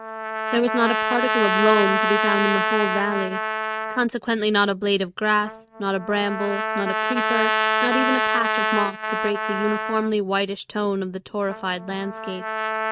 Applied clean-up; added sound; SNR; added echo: neural mask model RNNoise.